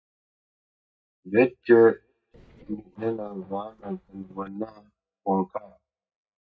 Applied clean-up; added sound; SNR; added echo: neural mask model DeepFilterNet 3.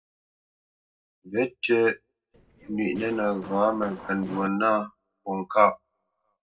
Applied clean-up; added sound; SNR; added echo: neural separator model SepFormer DNS4.